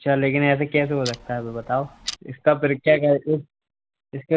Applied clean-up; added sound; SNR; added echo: none; Clock; 17 dB; none.